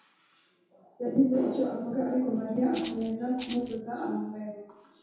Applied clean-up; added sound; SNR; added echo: none; Rattle (instrument); 16 dB; reverberation time 0.8 s.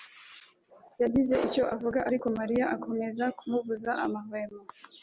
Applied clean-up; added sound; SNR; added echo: none; none; none; none.